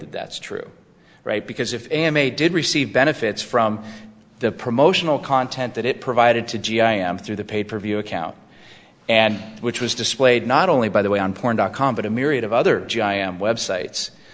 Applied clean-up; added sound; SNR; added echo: none; none; none; none.